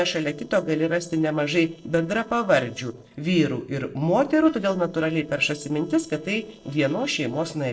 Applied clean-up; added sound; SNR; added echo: neural separator model SepFormer DNS4.